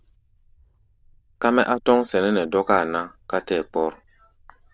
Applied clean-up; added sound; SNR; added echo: neural diffusion model UNIVERSE++.